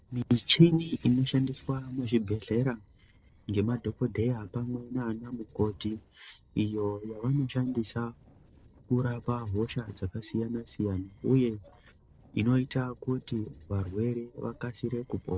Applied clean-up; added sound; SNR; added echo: neural separator model SepFormer DNS4.